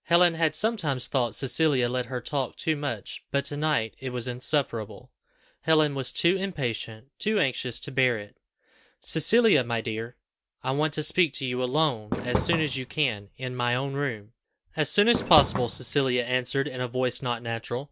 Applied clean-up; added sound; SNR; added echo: none; Fireworks; 5 dB; none.